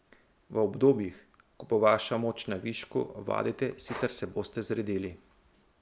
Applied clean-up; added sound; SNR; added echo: none; Breathing; 19 dB; none.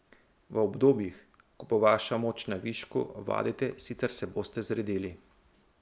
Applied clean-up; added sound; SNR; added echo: none; none; none; none.